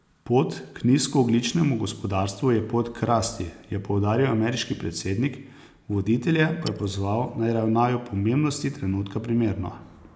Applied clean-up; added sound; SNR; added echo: none; Wood; 19 dB; none.